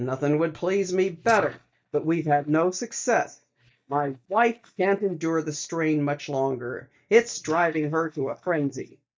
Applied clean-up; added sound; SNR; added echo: neural mask model DeepFilterNet 3.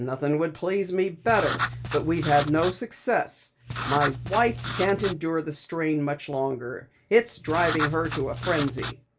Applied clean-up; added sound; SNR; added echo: none; Writing; 4 dB; reverberation time 0.2 s.